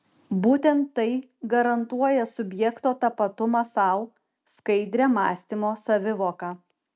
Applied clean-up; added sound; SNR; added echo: none; none; none; none.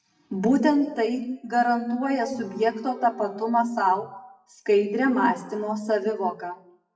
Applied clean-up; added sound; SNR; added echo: classical method WPE with log-MMSE.